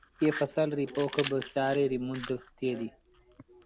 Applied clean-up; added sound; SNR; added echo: none; Fire; 13 dB; none.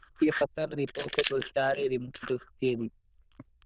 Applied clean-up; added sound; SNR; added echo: neural diffusion model UNIVERSE++.